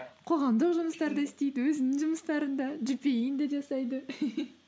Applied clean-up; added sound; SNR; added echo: none; none; none; none.